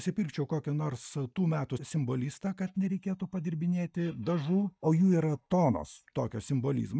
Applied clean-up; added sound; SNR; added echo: neural mask model DeepFilterNet 3.